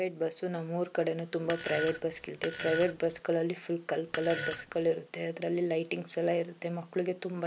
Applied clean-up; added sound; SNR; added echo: none; Fart; 7 dB; none.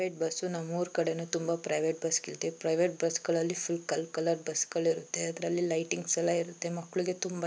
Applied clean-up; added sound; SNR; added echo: none; none; none; none.